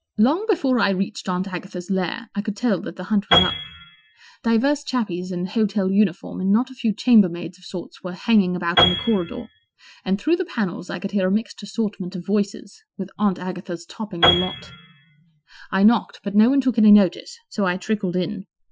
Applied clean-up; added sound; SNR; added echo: classical method Wiener filter.